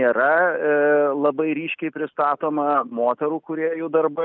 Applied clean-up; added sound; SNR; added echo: none; none; none; none.